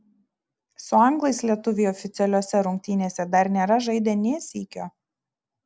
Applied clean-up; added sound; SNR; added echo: none; none; none; none.